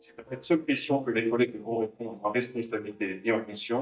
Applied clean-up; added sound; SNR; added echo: neural mask model DeepFilterNet 3.